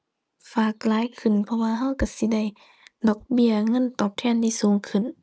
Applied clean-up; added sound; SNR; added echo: none; none; none; none.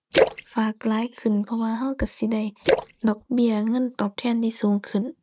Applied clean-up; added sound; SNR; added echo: neural mask model RNNoise.